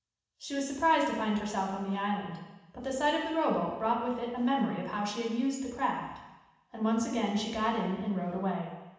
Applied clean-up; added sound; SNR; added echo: none; none; none; reverberation time 1.1 s.